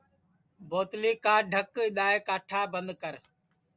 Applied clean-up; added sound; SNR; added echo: none; none; none; none.